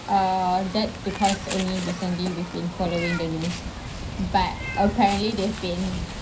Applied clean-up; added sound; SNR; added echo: none; Meow; 8 dB; reverberation time 0.3 s.